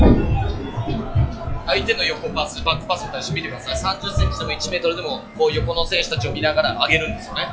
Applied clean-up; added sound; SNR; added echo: classical method log-MMSE.